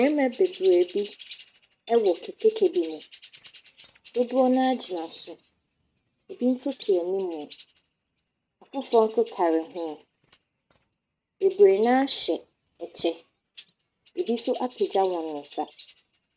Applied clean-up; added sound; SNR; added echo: neural mask model RNNoise.